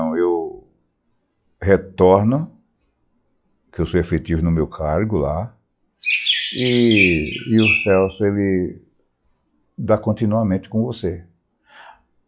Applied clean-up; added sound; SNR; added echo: classical method log-MMSE.